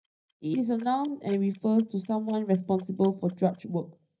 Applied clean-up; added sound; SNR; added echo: neural mask model DeepFilterNet 3.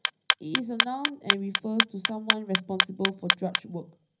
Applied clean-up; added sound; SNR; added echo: none; Clock; -5 dB; reverberation time 0.5 s.